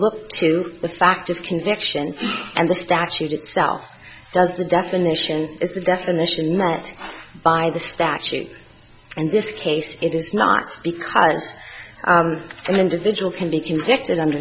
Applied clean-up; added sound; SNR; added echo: none; none; none; none.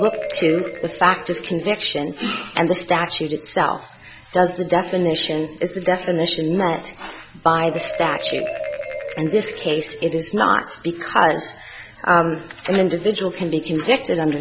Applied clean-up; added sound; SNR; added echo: none; Marimba, xylophone; 14 dB; none.